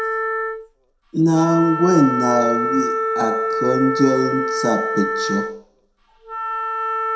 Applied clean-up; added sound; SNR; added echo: none; Wind instrument, woodwind instrument; 2 dB; reverberation time 0.6 s.